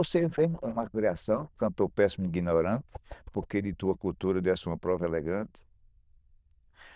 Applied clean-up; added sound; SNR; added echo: neural diffusion model UNIVERSE++.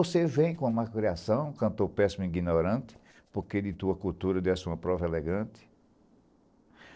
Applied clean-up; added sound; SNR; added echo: neural separator model SepFormer DNS4.